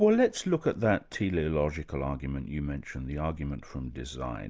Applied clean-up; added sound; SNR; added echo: none; none; none; none.